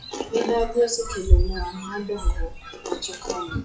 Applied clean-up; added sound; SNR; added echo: classical method WPE with log-MMSE.